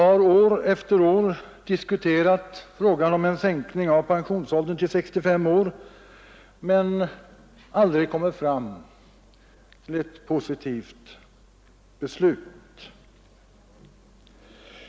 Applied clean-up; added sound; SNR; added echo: none; none; none; none.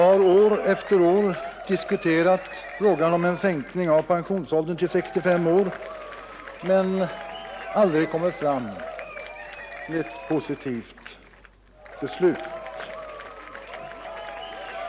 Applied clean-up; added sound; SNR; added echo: none; Applause / Crowd / Cheering; 13 dB; none.